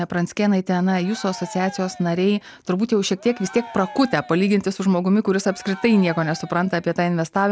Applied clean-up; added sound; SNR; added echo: none; Cheering; 19 dB; none.